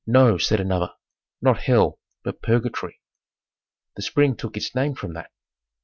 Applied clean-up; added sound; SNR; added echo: none; none; none; none.